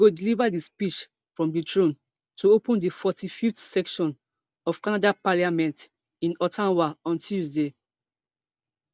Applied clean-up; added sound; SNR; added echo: none; none; none; none.